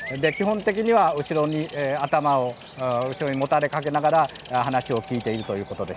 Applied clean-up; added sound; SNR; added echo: none; Bird vocalization, bird call, bird song; 19 dB; none.